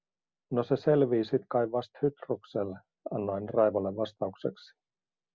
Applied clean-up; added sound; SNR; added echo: none; none; none; none.